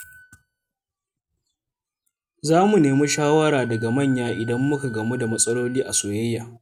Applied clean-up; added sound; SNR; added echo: neural mask model RNNoise.